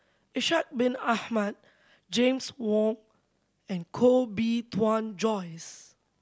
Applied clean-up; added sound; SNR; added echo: none; none; none; none.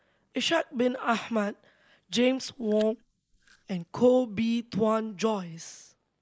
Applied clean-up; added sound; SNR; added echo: neural mask model Resemble Enhance denoiser.